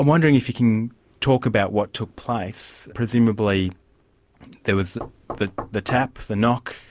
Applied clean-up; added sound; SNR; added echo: none; none; none; none.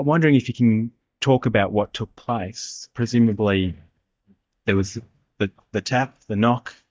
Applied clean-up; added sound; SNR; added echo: neural mask model DeepFilterNet 3.